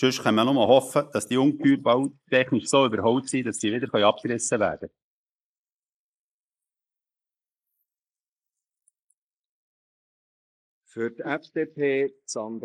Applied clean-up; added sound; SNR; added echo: neural mask model Resemble Enhance denoiser.